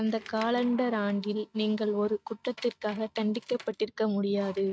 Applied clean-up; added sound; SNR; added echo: neural mask model RNNoise.